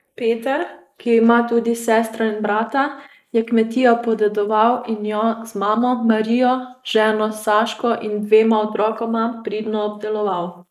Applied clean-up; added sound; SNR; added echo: neural mask model Resemble Enhance denoiser.